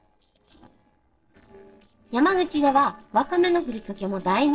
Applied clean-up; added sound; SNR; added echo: neural separator model SepFormer DNS4.